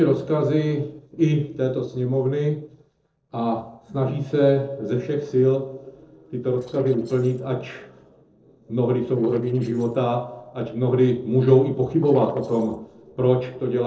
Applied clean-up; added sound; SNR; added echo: neural separator model SepFormer DNS4.